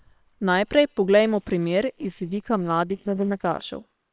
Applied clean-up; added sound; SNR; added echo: neural separator model SepFormer WHAM!.